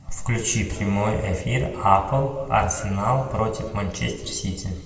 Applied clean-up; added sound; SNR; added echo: none; Musical instrument; 20 dB; reverberation time 1.7 s.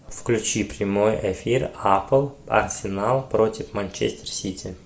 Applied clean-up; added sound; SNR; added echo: none; none; none; none.